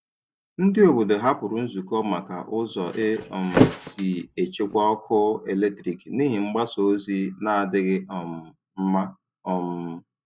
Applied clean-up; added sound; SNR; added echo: none; Thump, thud; 2 dB; none.